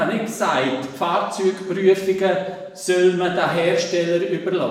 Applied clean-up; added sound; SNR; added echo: none; none; none; reverberation time 0.9 s.